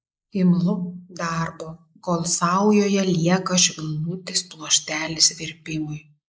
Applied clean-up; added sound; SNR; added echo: neural mask model Resemble Enhance denoiser.